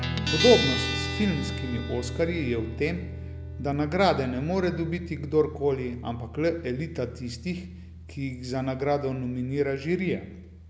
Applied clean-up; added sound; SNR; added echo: none; Guitar; 6 dB; none.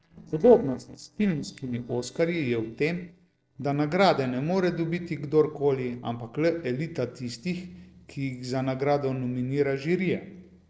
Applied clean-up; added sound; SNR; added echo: neural separator model SepFormer DNS4.